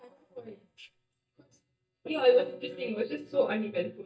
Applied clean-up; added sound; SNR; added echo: neural mask model DeepFilterNet 3.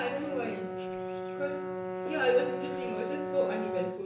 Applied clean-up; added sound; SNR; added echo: none; Brass instrument; 3 dB; reverberation time 0.9 s.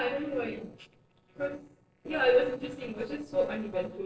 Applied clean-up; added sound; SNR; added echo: neural separator model SepFormer DNS4.